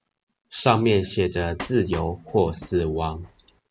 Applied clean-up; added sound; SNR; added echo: none; Train; 17 dB; none.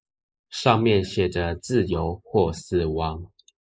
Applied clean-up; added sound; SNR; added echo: neural mask model Resemble Enhance denoiser.